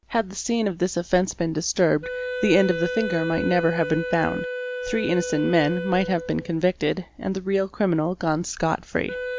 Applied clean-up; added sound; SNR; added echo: none; Wind instrument, woodwind instrument; 9 dB; none.